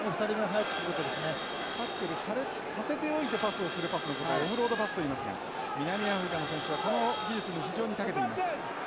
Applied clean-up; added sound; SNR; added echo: none; Sawing; 4 dB; none.